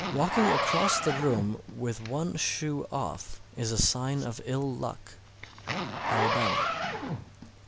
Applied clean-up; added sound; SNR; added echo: none; Zipper (clothing); 2 dB; none.